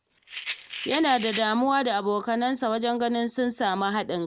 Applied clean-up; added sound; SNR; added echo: none; Rattle; 11 dB; none.